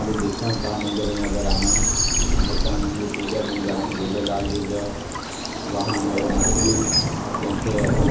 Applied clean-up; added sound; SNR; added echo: none; Stream / Bird vocalization, bird call, bird song; -4 dB; reverberation time 0.6 s.